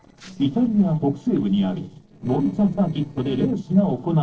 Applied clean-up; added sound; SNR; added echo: neural separator model SepFormer DNS4.